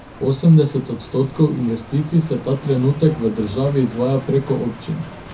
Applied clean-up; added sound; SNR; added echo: none; Bicycle; 17 dB; reverberation time 0.3 s.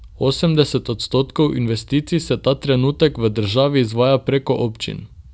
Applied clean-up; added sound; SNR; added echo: none; none; none; none.